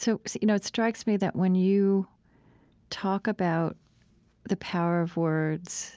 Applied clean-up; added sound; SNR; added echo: none; none; none; none.